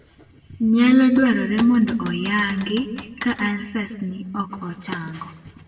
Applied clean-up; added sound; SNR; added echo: none; Cupboard open or close / Door; 18 dB; reverberation time 1.0 s.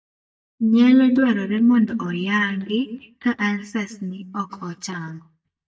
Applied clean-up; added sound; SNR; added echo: neural mask model DeepFilterNet 3.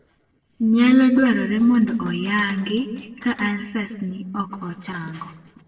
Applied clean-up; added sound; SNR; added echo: neural separator model SepFormer DNS4.